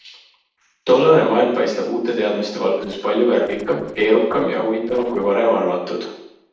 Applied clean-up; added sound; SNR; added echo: neural separator model SepFormer DNS4.